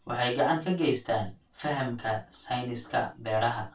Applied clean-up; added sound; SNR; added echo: none; none; none; reverberation time 0.2 s.